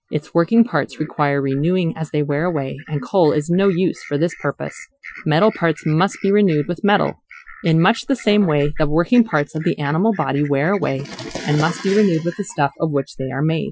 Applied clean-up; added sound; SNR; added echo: classical method Wiener filter.